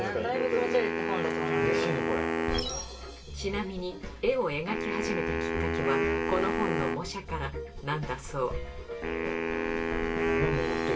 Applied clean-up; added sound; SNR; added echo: none; Wind instrument, woodwind instrument; -1 dB; reverberation time 0.2 s.